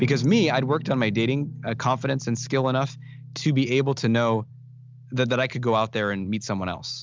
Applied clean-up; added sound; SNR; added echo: none; Guitar; 13 dB; none.